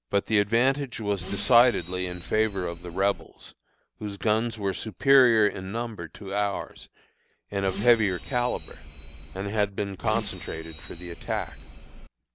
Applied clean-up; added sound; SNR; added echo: none; Bus; 11 dB; none.